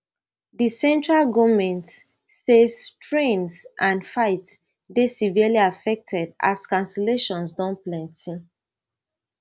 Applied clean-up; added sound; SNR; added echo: none; none; none; none.